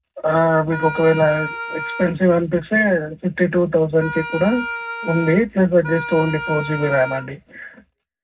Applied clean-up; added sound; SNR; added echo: none; Wind instrument, woodwind instrument; 10 dB; reverberation time 0.4 s.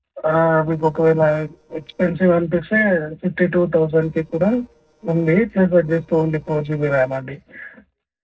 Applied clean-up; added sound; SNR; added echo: neural separator model SepFormer DNS4.